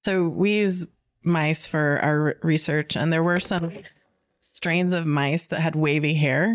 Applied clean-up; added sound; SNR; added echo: neural mask model DeepFilterNet 3.